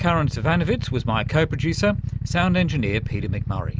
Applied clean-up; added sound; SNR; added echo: none; Idling / Motorcycle; 4 dB; none.